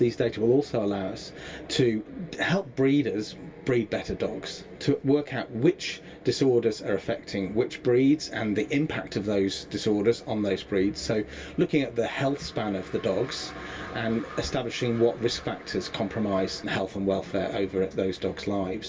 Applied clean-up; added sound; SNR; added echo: none; none; none; reverberation time 0.1 s.